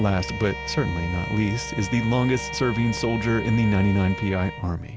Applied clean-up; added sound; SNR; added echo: none; Bowed string instrument; 11 dB; none.